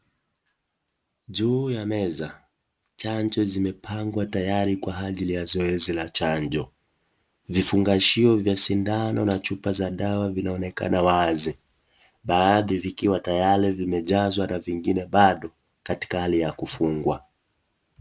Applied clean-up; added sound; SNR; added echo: none; none; none; none.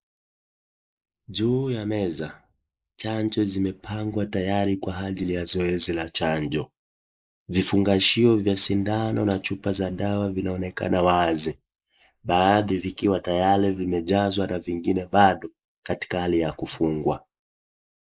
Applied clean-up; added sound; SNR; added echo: neural mask model Resemble Enhance denoiser.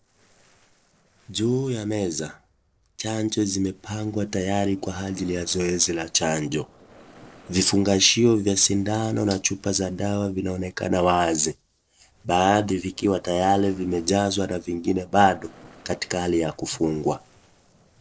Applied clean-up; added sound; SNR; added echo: neural separator model SepFormer DNS4.